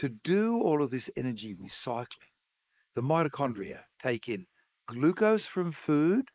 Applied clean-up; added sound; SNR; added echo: neural mask model Resemble Enhance denoiser.